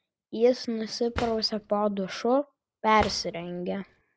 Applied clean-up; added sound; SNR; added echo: none; Drawer open or close; 13 dB; none.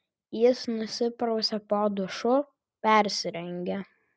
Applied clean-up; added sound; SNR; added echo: none; none; none; none.